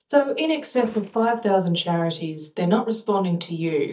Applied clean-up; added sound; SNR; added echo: neural mask model DeepFilterNet 3.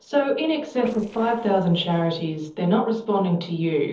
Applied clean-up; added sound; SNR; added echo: neural separator model SepFormer DNS4.